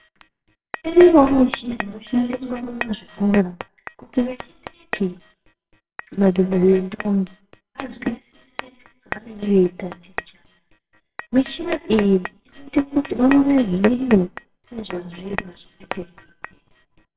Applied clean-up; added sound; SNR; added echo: neural separator model SepFormer WHAMR!.